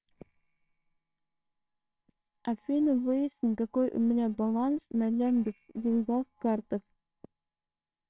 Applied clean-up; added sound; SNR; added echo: neural separator model SepFormer WHAMR!.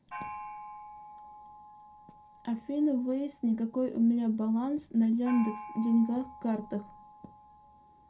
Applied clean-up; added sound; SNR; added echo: none; Gong; 16 dB; reverberation time 0.2 s.